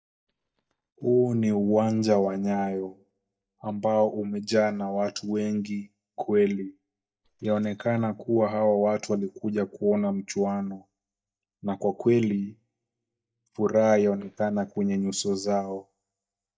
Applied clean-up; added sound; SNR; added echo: neural mask model DeepFilterNet 3.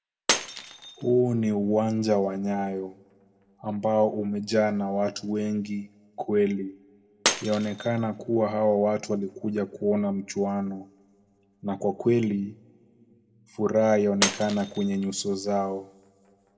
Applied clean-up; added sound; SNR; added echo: none; Shatter; 11 dB; reverberation time 0.8 s.